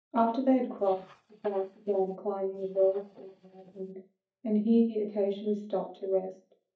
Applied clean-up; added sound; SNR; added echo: neural mask model DeepFilterNet 3.